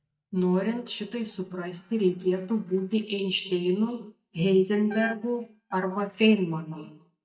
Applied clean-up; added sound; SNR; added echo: neural mask model DeepFilterNet 3.